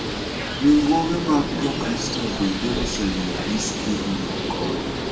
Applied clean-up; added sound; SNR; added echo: none; Bird; 3 dB; reverberation time 2.1 s.